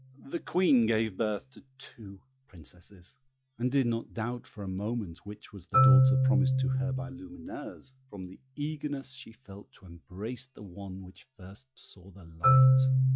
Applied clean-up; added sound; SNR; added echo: classical method log-MMSE.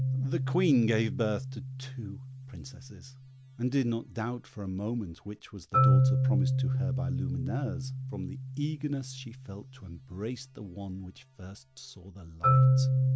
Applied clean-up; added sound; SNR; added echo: none; Marimba, xylophone; -4 dB; none.